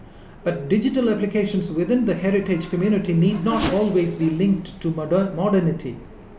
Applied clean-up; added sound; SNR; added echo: none; Siren + Race car, auto racing / Accelerating, revving, vroom; 13 dB; none.